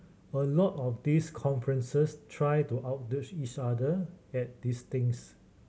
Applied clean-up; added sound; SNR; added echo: none; none; none; none.